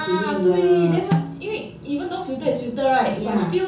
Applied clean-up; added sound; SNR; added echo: none; Snare drum; 8 dB; reverberation time 0.7 s.